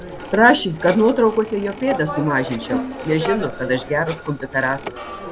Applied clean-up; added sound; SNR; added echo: none; Bowed string instrument + Telephone; 10 dB; none.